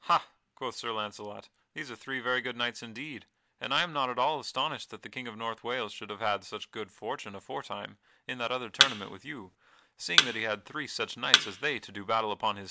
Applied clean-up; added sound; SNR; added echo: none; Thump, thud; -5 dB; none.